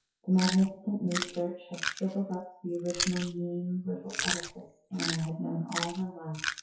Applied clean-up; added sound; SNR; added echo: classical method WPE with log-MMSE.